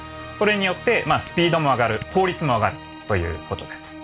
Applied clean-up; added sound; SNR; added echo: none; Crushing; 19 dB; none.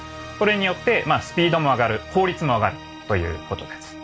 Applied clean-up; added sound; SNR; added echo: none; none; none; none.